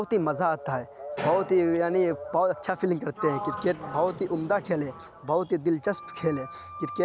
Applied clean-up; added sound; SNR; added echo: none; Sliding door; 13 dB; none.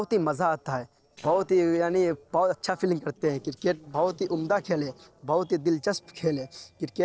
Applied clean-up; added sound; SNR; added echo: neural separator model SepFormer DNS4.